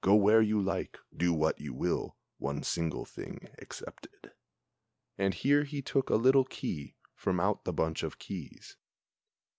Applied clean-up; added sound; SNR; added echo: none; none; none; none.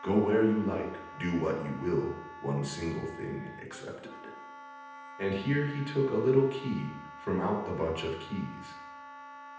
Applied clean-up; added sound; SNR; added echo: none; Wind instrument, woodwind instrument; 15 dB; reverberation time 0.9 s.